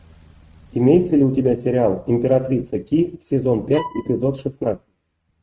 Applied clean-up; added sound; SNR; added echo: neural mask model RNNoise.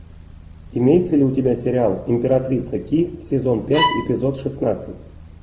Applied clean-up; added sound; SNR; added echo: none; Bowed string instrument; 4 dB; none.